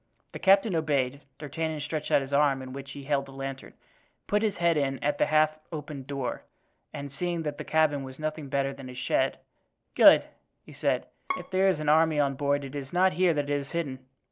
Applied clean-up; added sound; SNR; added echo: neural separator model SepFormer DNS4.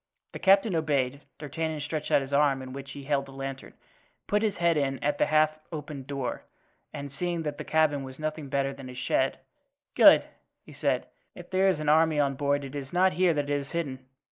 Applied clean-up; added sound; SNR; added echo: neural mask model Resemble Enhance denoiser.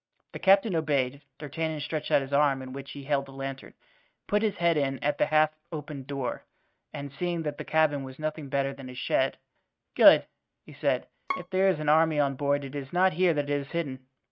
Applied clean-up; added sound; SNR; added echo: neural mask model RNNoise.